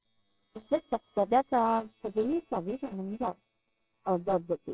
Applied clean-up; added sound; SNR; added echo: neural separator model SepFormer WHAMR!.